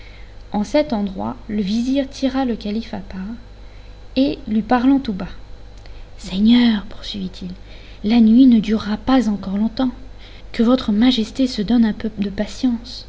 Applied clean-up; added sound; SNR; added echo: none; none; none; none.